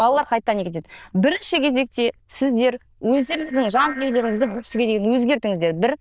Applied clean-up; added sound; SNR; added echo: neural diffusion model UNIVERSE++.